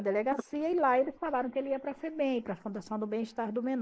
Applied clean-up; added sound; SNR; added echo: neural mask model Resemble Enhance denoiser.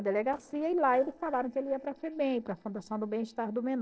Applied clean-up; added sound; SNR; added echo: neural separator model SepFormer DNS4.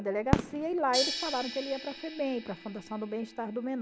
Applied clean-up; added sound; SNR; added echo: none; Crash cymbal + Fireworks; 3 dB; none.